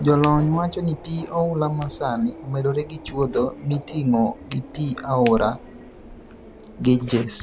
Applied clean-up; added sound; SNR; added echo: none; Subway, metro, underground + Crack; 15 dB; none.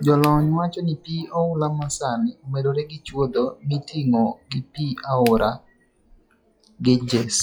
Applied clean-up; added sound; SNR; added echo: classical method log-MMSE.